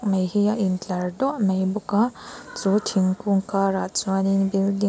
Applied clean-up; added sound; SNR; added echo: none; none; none; none.